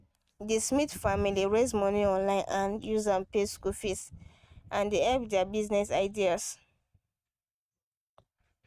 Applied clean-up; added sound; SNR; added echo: neural mask model RNNoise.